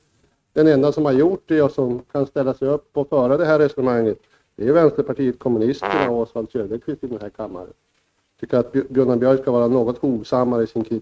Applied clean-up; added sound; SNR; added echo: neural mask model RNNoise.